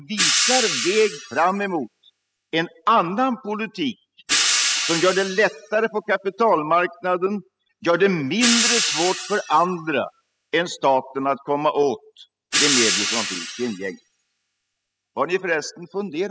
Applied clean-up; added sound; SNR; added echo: classical method spectral subtraction.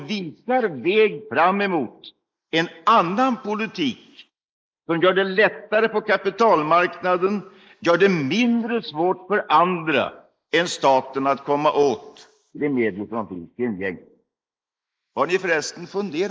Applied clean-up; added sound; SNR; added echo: neural mask model Resemble Enhance denoiser.